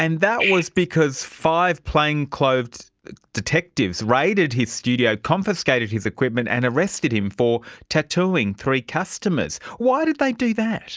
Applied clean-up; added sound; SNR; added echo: none; none; none; none.